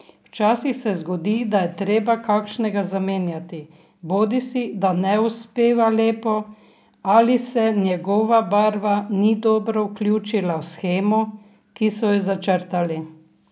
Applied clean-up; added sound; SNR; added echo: none; none; none; none.